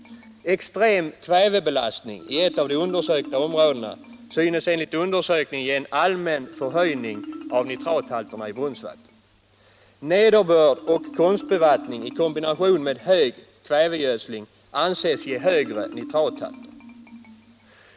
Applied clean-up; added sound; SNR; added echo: none; Marimba, xylophone; 17 dB; none.